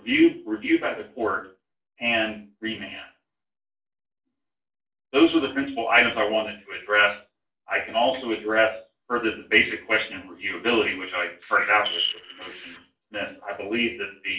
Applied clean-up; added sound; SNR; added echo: neural separator model SepFormer DNS4.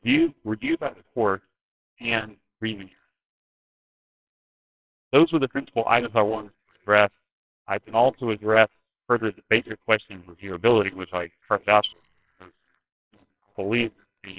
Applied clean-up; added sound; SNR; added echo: neural separator model SepFormer WHAMR!.